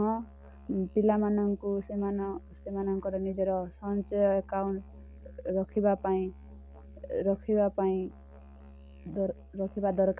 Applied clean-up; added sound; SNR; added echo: none; Musical instrument; 19 dB; none.